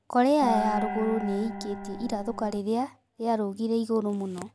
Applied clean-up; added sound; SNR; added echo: none; Gong; 5 dB; none.